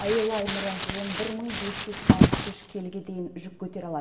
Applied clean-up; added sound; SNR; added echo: none; Crumpling, crinkling; -4 dB; reverberation time 1.7 s.